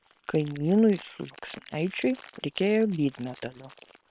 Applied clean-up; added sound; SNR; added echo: neural separator model SepFormer WHAM!.